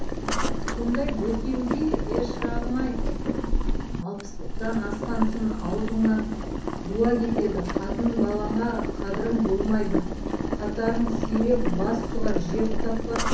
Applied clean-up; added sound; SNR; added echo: none; Boiling; -1 dB; reverberation time 0.6 s.